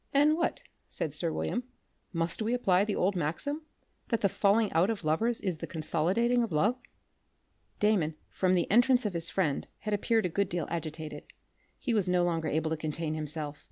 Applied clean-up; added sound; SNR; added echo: none; none; none; none.